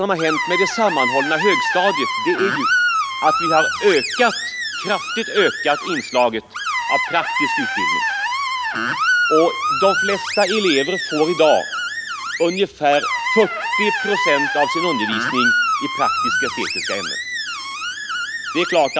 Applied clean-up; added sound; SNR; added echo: none; Screech; 1 dB; none.